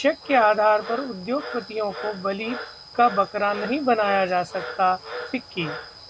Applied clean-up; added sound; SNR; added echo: none; Frog; 13 dB; none.